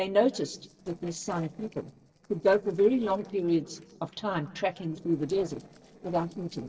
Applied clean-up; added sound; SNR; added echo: neural separator model SepFormer DNS4.